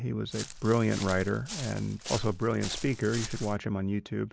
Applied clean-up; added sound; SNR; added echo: none; Walk, footsteps; 10 dB; none.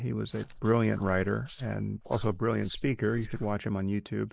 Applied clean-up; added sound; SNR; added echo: neural mask model Resemble Enhance denoiser.